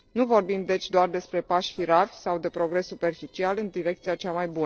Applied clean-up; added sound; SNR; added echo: neural separator model SepFormer DNS4.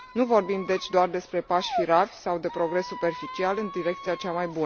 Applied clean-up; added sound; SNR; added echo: none; Squeak; 12 dB; none.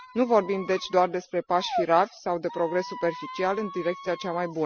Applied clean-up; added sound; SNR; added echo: classical method spectral subtraction.